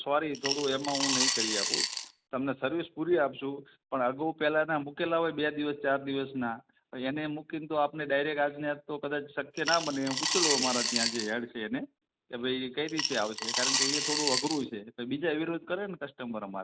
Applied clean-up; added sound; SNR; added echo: none; Coin (dropping) / Glass; -1 dB; none.